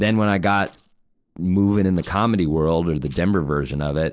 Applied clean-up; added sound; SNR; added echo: neural separator model SepFormer DNS4.